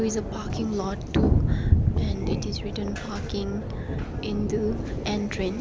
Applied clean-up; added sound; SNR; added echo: none; Thunder + Thunder / Rain; -4 dB; none.